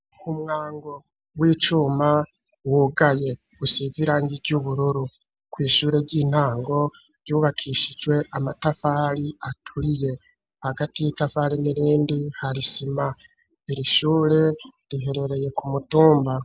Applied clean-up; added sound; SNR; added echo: none; none; none; none.